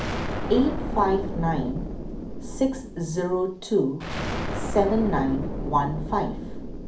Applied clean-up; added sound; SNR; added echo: none; Explosion; 4 dB; reverberation time 0.4 s.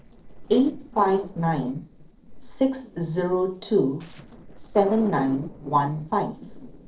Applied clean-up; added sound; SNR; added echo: neural separator model SepFormer DNS4.